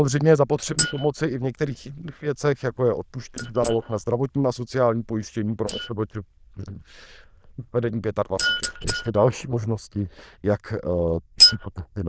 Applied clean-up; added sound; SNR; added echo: neural diffusion model UNIVERSE++.